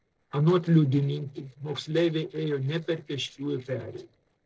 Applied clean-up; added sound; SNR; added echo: neural separator model SepFormer DNS4.